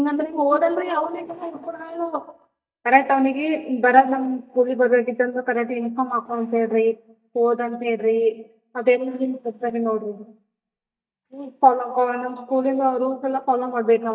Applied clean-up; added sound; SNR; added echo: neural mask model DeepFilterNet 3.